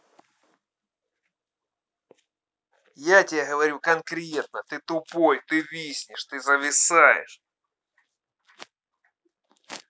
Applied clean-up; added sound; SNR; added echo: none; none; none; none.